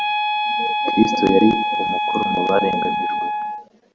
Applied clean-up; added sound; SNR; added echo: none; Wind instrument, woodwind instrument; -1 dB; none.